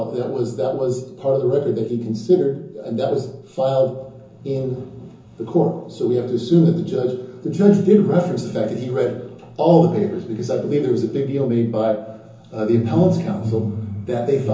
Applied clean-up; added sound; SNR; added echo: none; none; none; reverberation time 0.6 s.